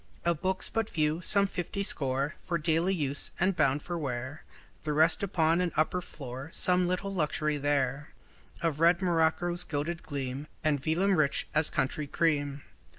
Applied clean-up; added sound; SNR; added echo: none; none; none; none.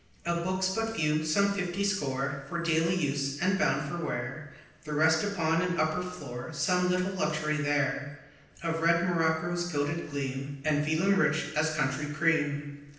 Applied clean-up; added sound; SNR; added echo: none; none; none; reverberation time 0.9 s.